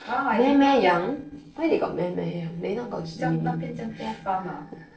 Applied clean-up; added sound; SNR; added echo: neural separator model SepFormer DNS4.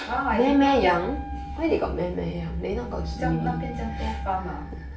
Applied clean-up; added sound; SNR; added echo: none; Wind instrument, woodwind instrument; 17 dB; reverberation time 0.3 s.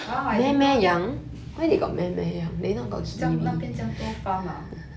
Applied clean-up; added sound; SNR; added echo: none; none; none; none.